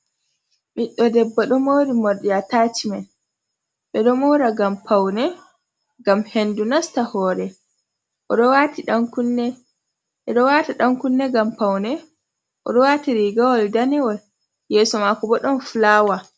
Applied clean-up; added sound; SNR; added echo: none; none; none; none.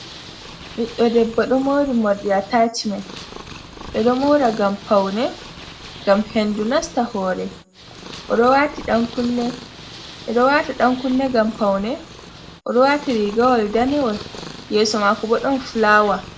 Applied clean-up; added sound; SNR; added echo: none; Purr; 17 dB; reverberation time 0.2 s.